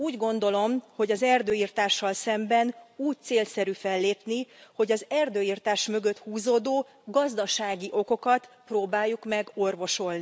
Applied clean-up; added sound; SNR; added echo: none; none; none; none.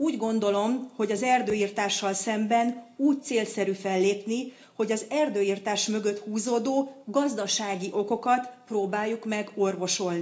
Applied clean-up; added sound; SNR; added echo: none; none; none; reverberation time 0.4 s.